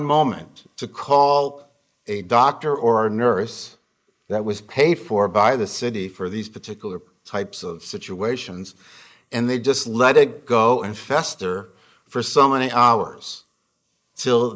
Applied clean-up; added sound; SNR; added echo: neural mask model Resemble Enhance denoiser.